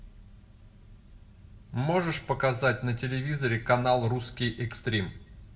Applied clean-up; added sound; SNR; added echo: none; none; none; reverberation time 0.5 s.